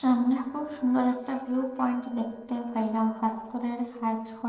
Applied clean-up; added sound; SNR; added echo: neural separator model SepFormer DNS4.